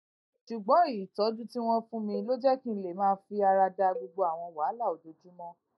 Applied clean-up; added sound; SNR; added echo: neural mask model DeepFilterNet 3.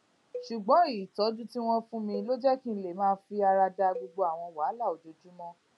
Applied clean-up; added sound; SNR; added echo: none; Cowbell; 19 dB; none.